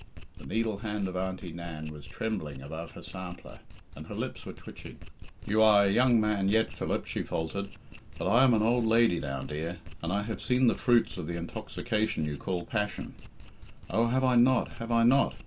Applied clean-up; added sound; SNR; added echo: none; Domestic sounds, home sounds; 15 dB; none.